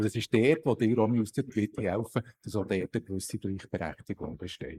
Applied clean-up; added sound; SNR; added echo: neural mask model Resemble Enhance denoiser.